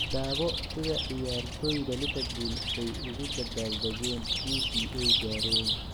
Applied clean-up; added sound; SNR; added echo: none; Chirp, tweet; -3 dB; none.